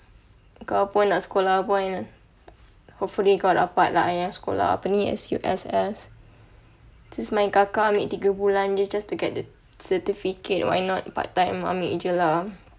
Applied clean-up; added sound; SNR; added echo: none; none; none; none.